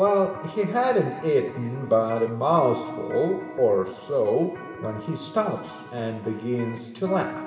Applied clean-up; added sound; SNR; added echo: none; Electric guitar; 15 dB; reverberation time 2.2 s.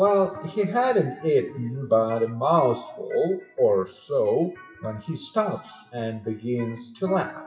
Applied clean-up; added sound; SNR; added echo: classical method WPE with log-MMSE.